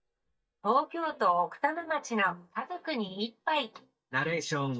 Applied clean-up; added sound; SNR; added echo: neural mask model DeepFilterNet 3.